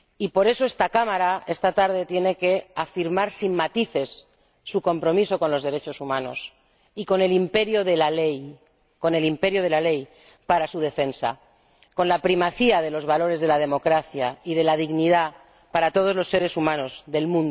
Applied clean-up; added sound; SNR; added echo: none; none; none; none.